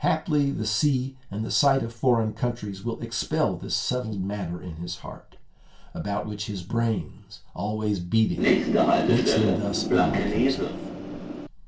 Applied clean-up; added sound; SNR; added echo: none; Train; -3 dB; reverberation time 0.2 s.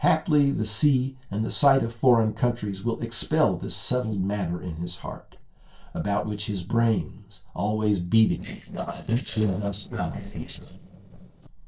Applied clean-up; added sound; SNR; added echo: neural separator model SepFormer DNS4.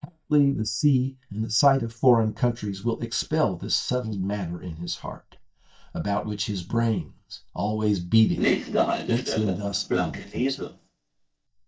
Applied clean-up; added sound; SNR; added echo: neural mask model DeepFilterNet 3.